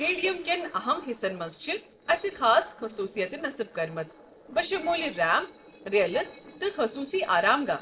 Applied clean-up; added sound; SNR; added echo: neural separator model SepFormer DNS4.